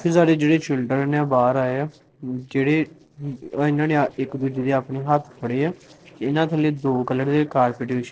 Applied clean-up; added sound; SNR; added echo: neural separator model SepFormer DNS4.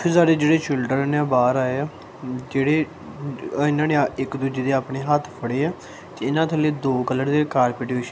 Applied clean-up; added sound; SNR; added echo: none; none; none; none.